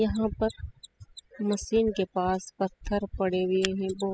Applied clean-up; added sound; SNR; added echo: classical method spectral subtraction.